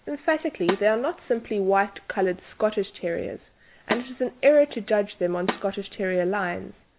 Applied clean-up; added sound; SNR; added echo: none; Snare drum; 11 dB; none.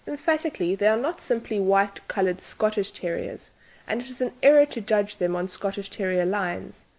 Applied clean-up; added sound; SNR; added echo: none; none; none; none.